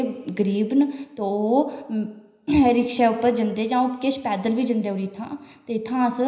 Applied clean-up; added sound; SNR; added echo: none; none; none; reverberation time 0.9 s.